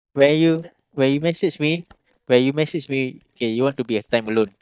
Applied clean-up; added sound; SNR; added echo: neural mask model DeepFilterNet 3.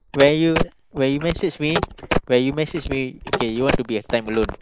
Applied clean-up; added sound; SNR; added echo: neural mask model Resemble Enhance denoiser.